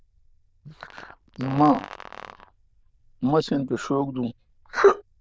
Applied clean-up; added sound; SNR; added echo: neural diffusion model UNIVERSE++.